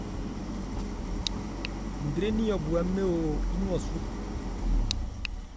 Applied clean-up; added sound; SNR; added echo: none; Idling; -1 dB; none.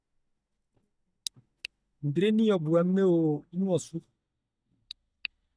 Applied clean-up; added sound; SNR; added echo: neural mask model DeepFilterNet 3.